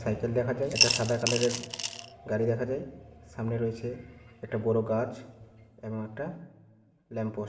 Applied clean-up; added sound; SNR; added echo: none; Coin (dropping) / Glass; -2 dB; reverberation time 1.4 s.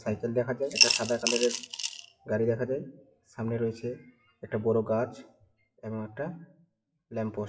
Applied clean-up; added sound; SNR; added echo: classical method WPE with log-MMSE.